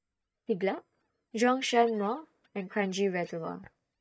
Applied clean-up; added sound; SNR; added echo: neural mask model DeepFilterNet 3.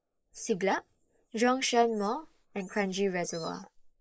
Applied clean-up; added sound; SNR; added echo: neural mask model Resemble Enhance denoiser.